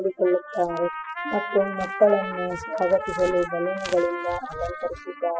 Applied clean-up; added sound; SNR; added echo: classical method spectral subtraction.